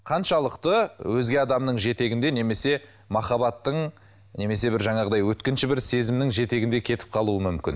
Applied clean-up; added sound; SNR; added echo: none; none; none; none.